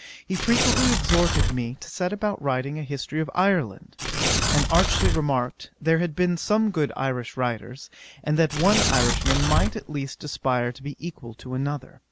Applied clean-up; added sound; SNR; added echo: none; Tearing; -2 dB; none.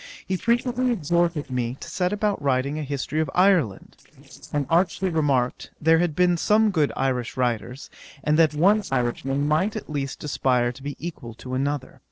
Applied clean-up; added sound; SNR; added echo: neural separator model SepFormer DNS4.